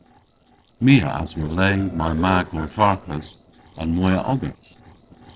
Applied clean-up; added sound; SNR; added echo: neural separator model SepFormer DNS4.